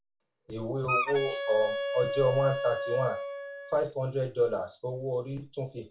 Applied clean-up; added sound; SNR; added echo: none; Wind instrument, woodwind instrument; 3 dB; reverberation time 0.2 s.